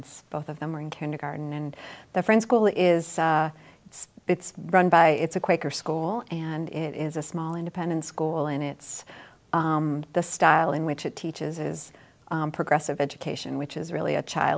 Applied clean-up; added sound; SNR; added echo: none; none; none; none.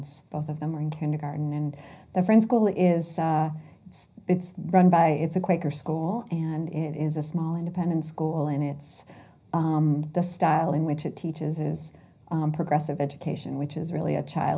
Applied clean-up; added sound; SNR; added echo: none; none; none; reverberation time 0.4 s.